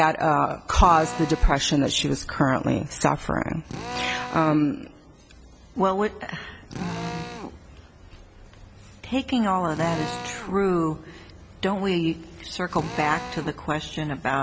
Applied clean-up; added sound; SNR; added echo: none; Drill; 14 dB; none.